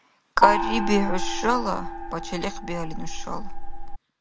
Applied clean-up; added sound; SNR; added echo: none; Gong; -1 dB; none.